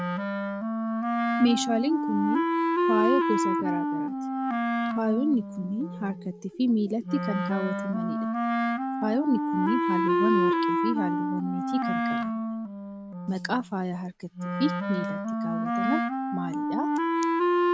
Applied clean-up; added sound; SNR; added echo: none; Wind instrument, woodwind instrument; -3 dB; none.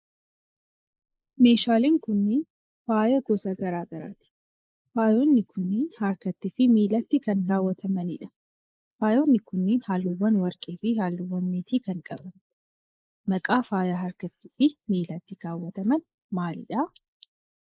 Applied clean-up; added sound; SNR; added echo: neural mask model Resemble Enhance denoiser.